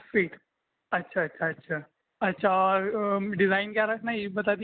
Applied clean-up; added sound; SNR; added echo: none; none; none; none.